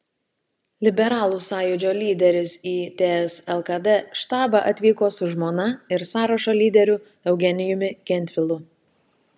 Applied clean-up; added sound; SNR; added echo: none; none; none; none.